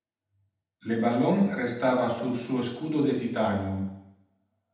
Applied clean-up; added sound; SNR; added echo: none; none; none; reverberation time 0.8 s.